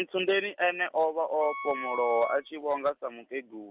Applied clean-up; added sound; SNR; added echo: none; Wind instrument, woodwind instrument; 10 dB; none.